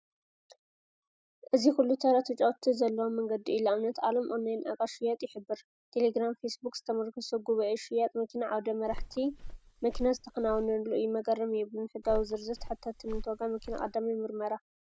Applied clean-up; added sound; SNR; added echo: none; Walk, footsteps; 9 dB; none.